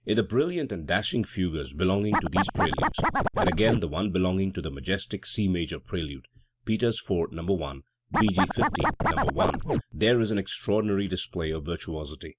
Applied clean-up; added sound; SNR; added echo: none; Scratching (performance technique); -2 dB; none.